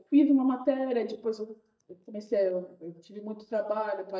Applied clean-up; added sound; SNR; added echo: neural mask model DeepFilterNet 3.